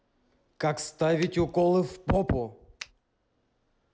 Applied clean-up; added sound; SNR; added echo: none; Finger snapping; 16 dB; none.